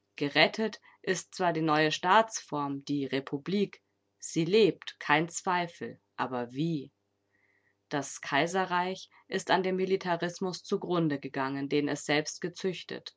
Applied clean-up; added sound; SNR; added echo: none; none; none; none.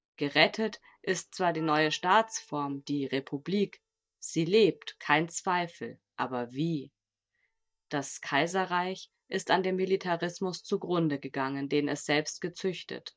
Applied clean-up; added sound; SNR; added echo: neural mask model DeepFilterNet 3.